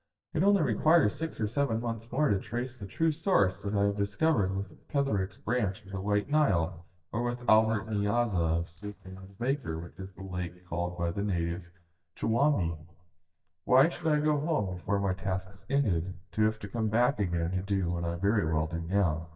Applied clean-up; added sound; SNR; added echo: neural mask model DeepFilterNet 3.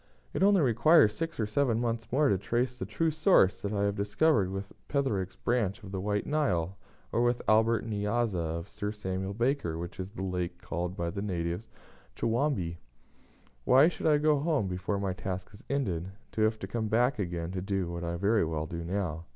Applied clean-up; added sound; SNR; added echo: none; none; none; none.